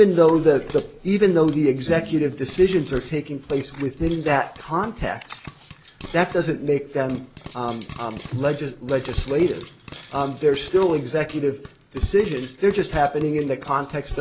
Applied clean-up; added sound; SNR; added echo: none; Frying (food); 19 dB; none.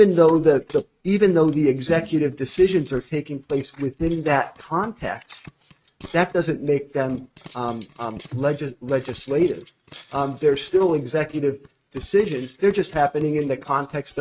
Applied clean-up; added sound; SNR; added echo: neural mask model RNNoise.